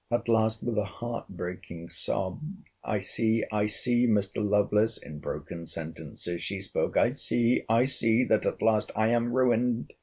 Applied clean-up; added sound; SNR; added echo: none; none; none; none.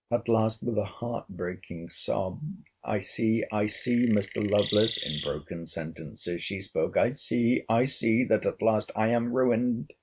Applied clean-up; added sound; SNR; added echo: neural mask model RNNoise.